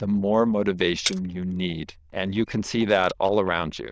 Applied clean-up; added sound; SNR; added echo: neural diffusion model UNIVERSE++.